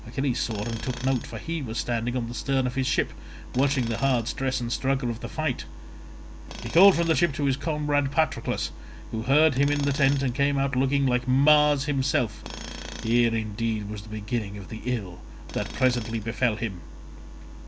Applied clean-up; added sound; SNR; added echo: none; Tools; 19 dB; none.